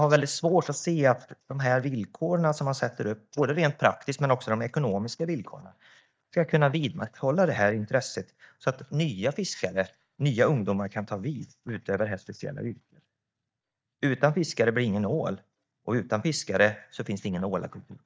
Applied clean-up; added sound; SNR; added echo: neural mask model DeepFilterNet 3.